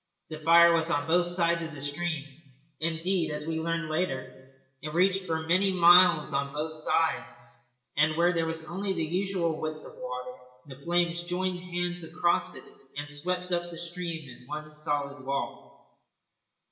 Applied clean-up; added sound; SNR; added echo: none; none; none; reverberation time 1.0 s.